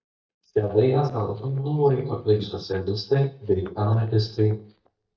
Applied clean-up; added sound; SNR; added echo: neural mask model DeepFilterNet 3.